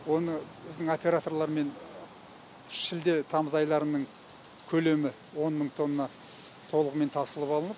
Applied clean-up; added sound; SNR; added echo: none; none; none; none.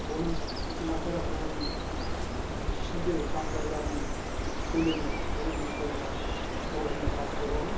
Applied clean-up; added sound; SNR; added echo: none; Bird; -5 dB; reverberation time 0.6 s.